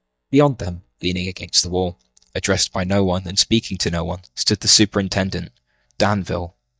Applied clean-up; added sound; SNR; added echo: neural mask model DeepFilterNet 3.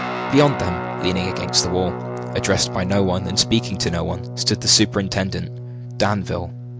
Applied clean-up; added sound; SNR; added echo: none; Guitar; 7 dB; none.